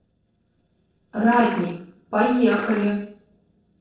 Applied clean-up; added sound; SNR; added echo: neural separator model SepFormer DNS4.